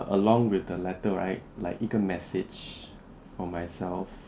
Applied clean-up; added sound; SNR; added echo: none; none; none; none.